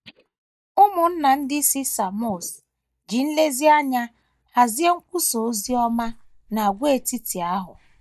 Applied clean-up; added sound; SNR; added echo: neural mask model DeepFilterNet 3.